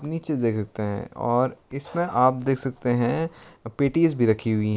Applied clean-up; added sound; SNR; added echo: none; none; none; none.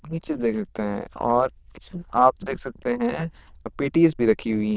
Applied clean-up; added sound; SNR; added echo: neural diffusion model UNIVERSE++.